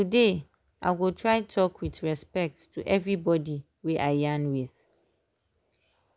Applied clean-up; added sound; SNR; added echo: none; none; none; none.